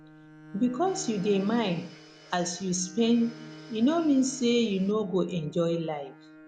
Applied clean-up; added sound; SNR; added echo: none; Domestic sounds, home sounds + Bowed string instrument; 19 dB; none.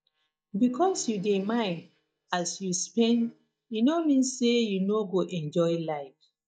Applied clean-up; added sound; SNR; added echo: neural mask model DeepFilterNet 3.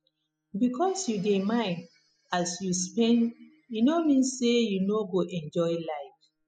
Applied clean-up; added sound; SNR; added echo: classical method spectral subtraction.